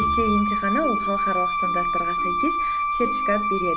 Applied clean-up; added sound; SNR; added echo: none; Wind instrument, woodwind instrument; -4 dB; none.